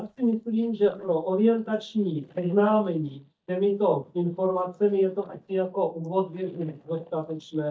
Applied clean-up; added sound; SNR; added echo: neural mask model DeepFilterNet 3.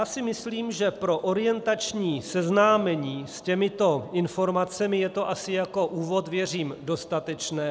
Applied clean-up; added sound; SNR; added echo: none; none; none; none.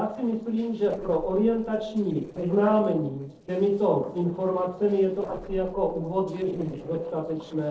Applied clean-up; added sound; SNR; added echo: neural separator model SepFormer DNS4.